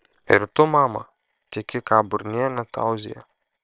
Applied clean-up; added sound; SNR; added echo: neural separator model SepFormer WHAM!.